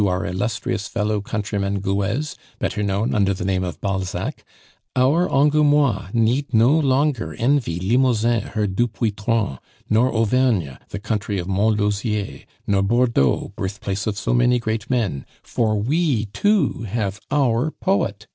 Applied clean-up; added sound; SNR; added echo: none; none; none; none.